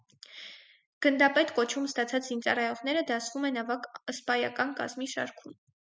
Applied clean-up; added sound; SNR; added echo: none; none; none; none.